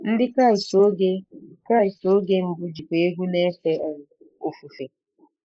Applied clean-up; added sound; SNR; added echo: neural mask model Resemble Enhance denoiser.